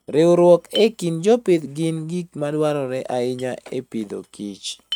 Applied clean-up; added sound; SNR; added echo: neural mask model RNNoise.